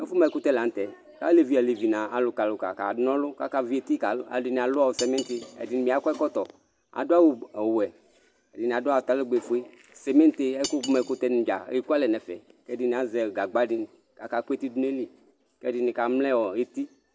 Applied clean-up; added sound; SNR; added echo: none; Cutlery, silverware; 17 dB; none.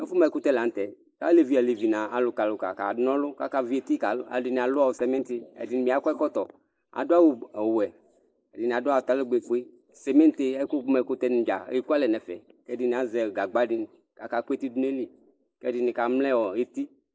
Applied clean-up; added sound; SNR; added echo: neural mask model Resemble Enhance denoiser.